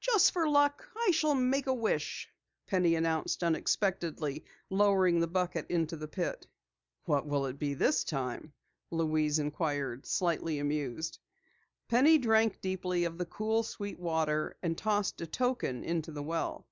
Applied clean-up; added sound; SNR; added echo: none; none; none; none.